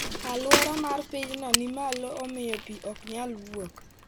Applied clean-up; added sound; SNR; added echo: none; Bicycle; -1 dB; none.